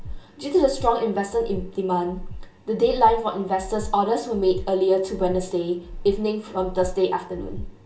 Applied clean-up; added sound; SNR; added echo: none; Breathing; 12 dB; reverberation time 0.2 s.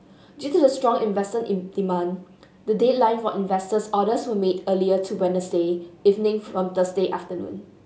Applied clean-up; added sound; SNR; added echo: none; none; none; none.